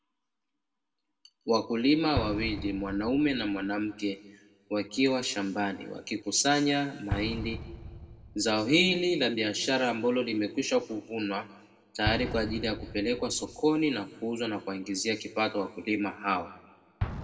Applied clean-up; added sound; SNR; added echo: none; Explosion; 13 dB; reverberation time 0.9 s.